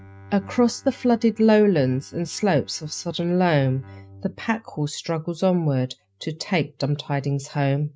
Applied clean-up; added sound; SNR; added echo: neural mask model RNNoise.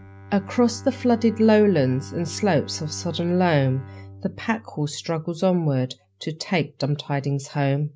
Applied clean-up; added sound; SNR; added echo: none; Bowed string instrument; 18 dB; none.